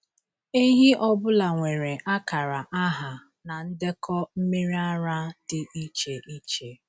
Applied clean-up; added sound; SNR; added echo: none; none; none; none.